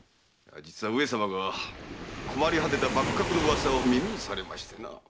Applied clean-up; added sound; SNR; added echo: none; Waves, surf; 5 dB; none.